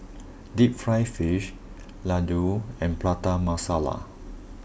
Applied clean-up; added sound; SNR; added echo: none; none; none; none.